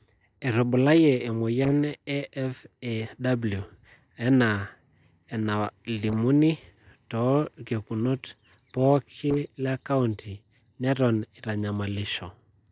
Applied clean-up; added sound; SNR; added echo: neural separator model SepFormer DNS4.